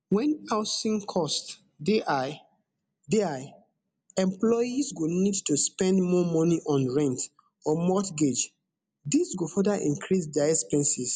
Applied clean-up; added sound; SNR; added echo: none; none; none; none.